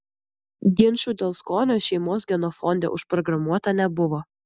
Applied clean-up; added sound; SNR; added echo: none; none; none; none.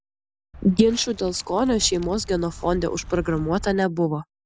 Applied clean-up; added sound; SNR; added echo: none; Walk, footsteps; 14 dB; none.